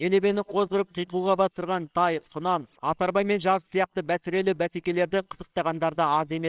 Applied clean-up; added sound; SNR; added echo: neural separator model SepFormer WHAMR!.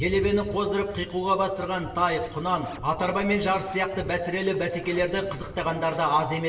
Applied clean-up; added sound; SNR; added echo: none; Scratching (performance technique); 18 dB; reverberation time 1.1 s.